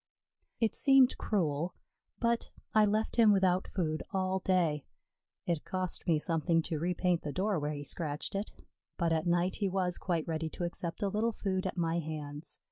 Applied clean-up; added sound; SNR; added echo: none; none; none; none.